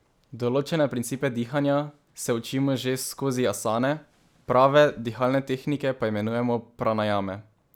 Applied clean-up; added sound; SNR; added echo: none; none; none; none.